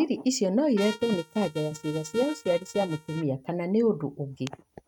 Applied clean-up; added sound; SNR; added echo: neural mask model RNNoise.